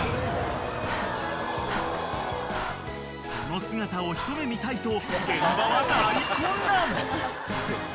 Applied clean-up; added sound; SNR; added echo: none; Breathing; 12 dB; none.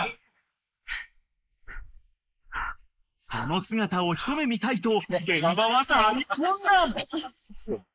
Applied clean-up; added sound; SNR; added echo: neural mask model Resemble Enhance denoiser.